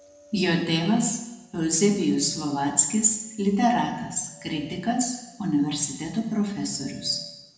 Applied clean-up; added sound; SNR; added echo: none; none; none; reverberation time 0.9 s.